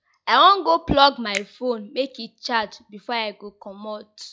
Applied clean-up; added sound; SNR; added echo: classical method log-MMSE.